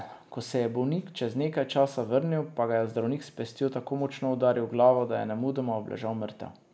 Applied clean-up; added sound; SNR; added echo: none; none; none; none.